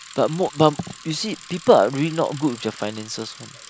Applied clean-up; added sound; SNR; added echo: none; Bicycle; 19 dB; none.